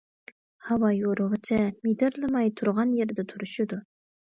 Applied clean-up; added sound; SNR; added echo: none; none; none; none.